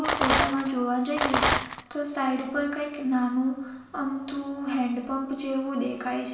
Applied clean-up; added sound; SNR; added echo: none; Rattle; -3 dB; reverberation time 0.9 s.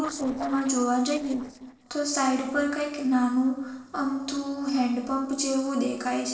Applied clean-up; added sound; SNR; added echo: neural separator model SepFormer DNS4.